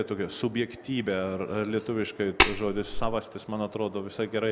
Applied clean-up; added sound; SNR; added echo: none; Tap; -4 dB; none.